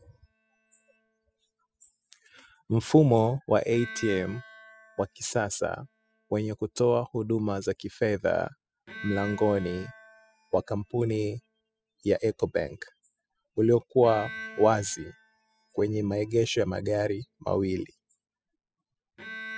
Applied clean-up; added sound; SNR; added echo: classical method spectral subtraction.